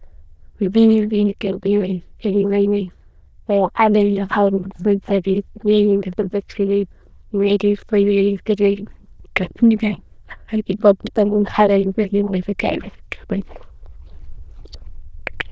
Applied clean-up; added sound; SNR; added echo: neural diffusion model UNIVERSE++.